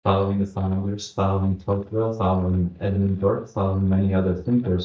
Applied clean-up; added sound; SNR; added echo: neural mask model DeepFilterNet 3.